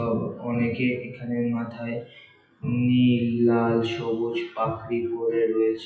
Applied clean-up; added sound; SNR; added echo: classical method WPE with log-MMSE.